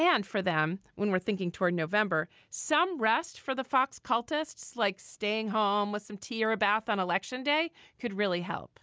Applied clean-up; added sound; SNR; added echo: none; none; none; none.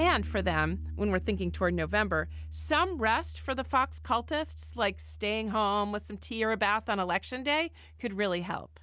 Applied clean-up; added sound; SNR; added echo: none; Piano; 11 dB; none.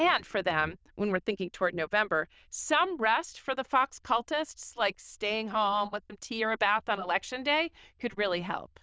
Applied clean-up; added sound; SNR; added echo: neural diffusion model UNIVERSE++.